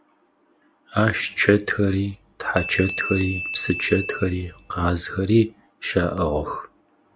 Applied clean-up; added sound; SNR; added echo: none; Glass / Bell; 11 dB; none.